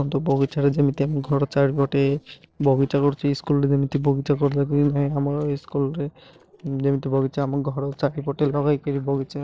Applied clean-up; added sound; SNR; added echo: neural separator model SepFormer DNS4.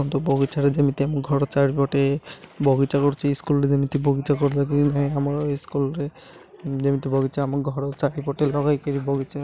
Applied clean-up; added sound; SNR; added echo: none; none; none; none.